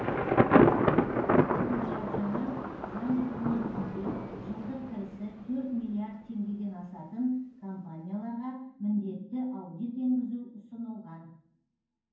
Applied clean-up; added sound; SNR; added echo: none; Thunder; -3 dB; reverberation time 0.9 s.